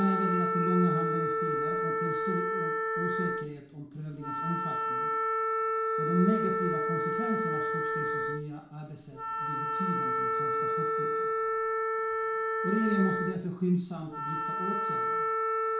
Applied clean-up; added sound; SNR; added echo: none; Wind instrument, woodwind instrument; -3 dB; reverberation time 0.6 s.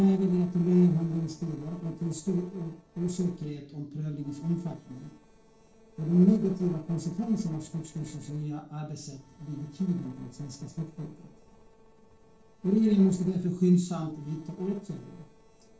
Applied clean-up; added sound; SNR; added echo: neural separator model SepFormer DNS4.